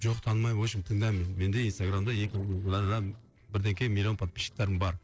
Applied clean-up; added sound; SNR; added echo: neural separator model SepFormer DNS4.